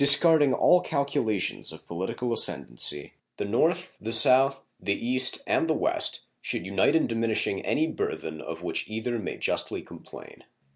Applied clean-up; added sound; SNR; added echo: none; none; none; none.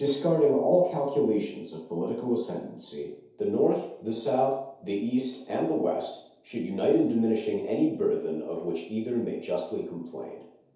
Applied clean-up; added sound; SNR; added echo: none; none; none; reverberation time 0.8 s.